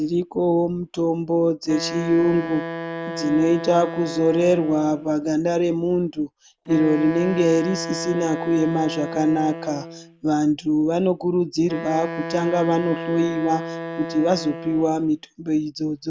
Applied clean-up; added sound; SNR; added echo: none; Wind instrument, woodwind instrument; 11 dB; none.